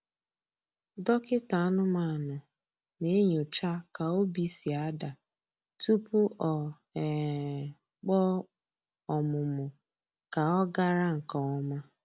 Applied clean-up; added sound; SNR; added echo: none; none; none; none.